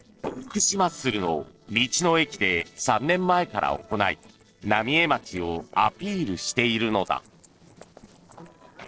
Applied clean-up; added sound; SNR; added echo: neural separator model SepFormer DNS4.